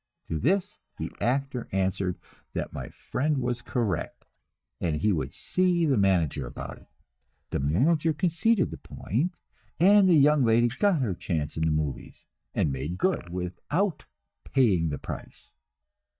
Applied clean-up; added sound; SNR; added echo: neural mask model DeepFilterNet 3.